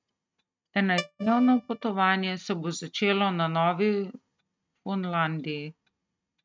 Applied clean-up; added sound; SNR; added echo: neural mask model RNNoise.